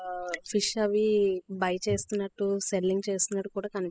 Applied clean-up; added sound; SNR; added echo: classical method spectral subtraction.